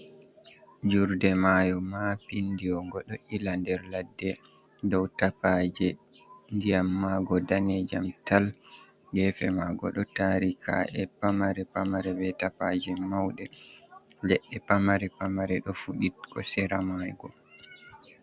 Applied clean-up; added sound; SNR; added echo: none; none; none; none.